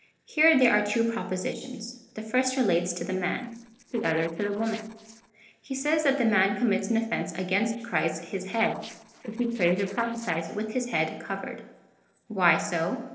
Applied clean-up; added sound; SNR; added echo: neural separator model SepFormer DNS4.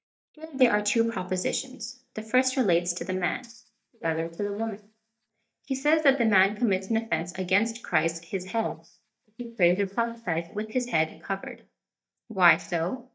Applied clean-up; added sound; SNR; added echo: neural mask model DeepFilterNet 3.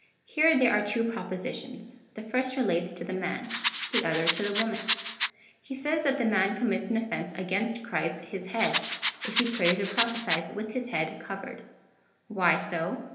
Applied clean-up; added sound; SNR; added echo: none; Rattle; -4 dB; reverberation time 1.0 s.